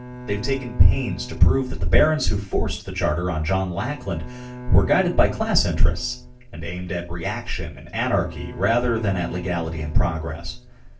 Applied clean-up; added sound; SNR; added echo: none; Bowed string instrument; 18 dB; reverberation time 0.3 s.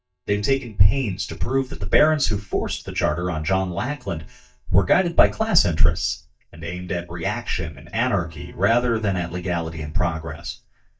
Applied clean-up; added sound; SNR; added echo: neural mask model DeepFilterNet 3.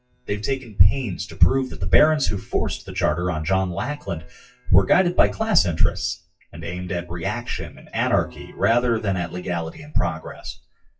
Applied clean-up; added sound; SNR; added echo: classical method WPE with log-MMSE.